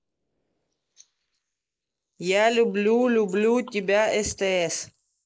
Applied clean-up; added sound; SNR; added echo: neural mask model Resemble Enhance denoiser.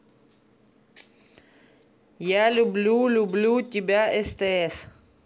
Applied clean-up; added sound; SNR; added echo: none; none; none; none.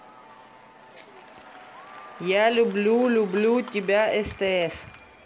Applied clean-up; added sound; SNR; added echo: none; Applause / Crowd / Cheering; 20 dB; none.